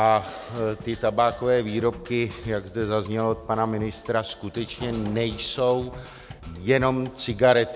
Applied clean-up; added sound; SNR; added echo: none; Percussion; 19 dB; none.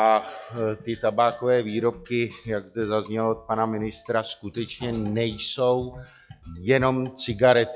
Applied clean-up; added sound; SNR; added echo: classical method log-MMSE.